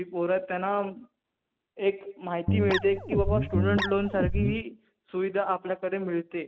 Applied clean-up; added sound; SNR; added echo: none; Guitar; -2 dB; none.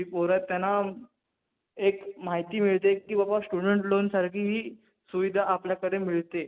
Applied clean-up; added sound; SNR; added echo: none; none; none; none.